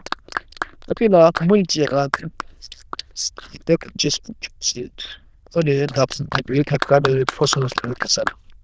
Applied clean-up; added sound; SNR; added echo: neural diffusion model UNIVERSE++.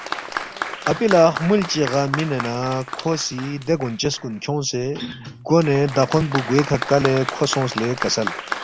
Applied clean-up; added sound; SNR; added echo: none; Applause; 9 dB; none.